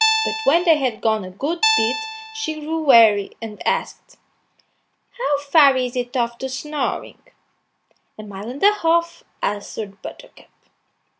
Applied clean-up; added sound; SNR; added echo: none; Guitar; 1 dB; none.